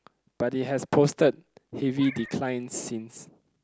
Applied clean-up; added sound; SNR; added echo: none; Meow; 19 dB; none.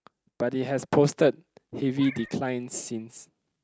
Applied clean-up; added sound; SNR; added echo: neural mask model RNNoise.